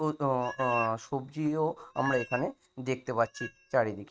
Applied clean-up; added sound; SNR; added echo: neural mask model RNNoise.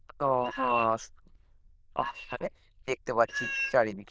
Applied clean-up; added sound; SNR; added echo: neural diffusion model UNIVERSE++.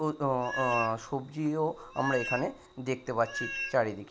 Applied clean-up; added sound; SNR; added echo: none; Meow; 8 dB; none.